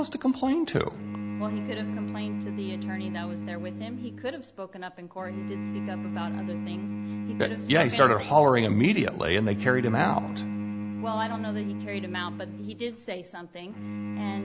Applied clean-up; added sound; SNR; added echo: none; Bowed string instrument; 6 dB; none.